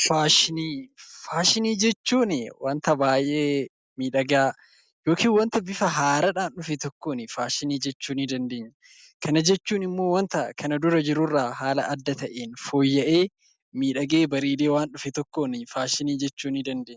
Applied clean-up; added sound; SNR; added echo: none; none; none; none.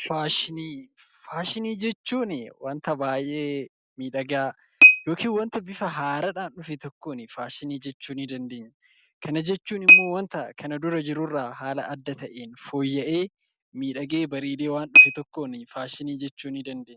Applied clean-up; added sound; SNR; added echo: none; Chink, clink; -4 dB; none.